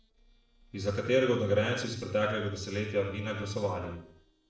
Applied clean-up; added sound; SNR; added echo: neural separator model SepFormer DNS4.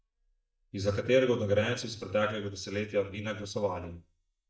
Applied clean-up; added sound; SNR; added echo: neural mask model DeepFilterNet 3.